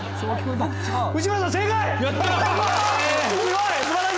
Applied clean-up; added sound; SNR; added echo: none; Bowed string instrument; 7 dB; none.